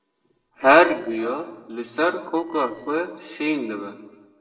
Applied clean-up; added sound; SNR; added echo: neural separator model SepFormer DNS4.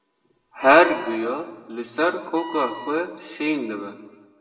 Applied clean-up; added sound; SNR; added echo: none; Wind instrument, woodwind instrument; 17 dB; reverberation time 1.0 s.